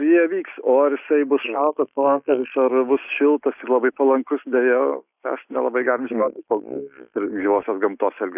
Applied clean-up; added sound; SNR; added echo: neural mask model Resemble Enhance denoiser.